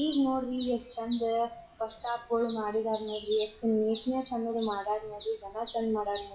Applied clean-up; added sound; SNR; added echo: classical method WPE with log-MMSE.